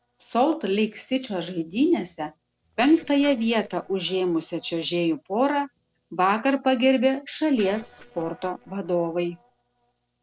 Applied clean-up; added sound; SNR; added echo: neural separator model SepFormer DNS4.